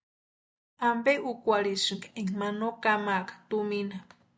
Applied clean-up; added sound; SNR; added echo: none; none; none; none.